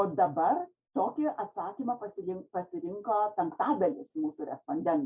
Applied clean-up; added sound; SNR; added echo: none; none; none; none.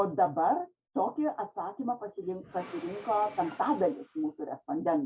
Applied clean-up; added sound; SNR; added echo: none; Engine / Mechanisms; 20 dB; none.